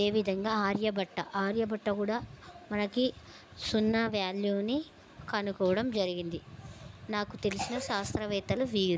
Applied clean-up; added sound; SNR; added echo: none; none; none; none.